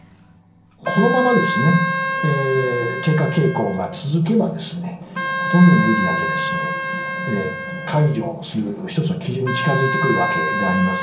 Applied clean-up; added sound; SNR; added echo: none; Wind instrument, woodwind instrument; 5 dB; reverberation time 0.6 s.